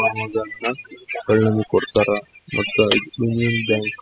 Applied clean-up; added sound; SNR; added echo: classical method spectral subtraction.